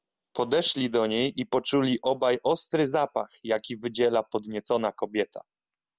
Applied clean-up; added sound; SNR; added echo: none; none; none; none.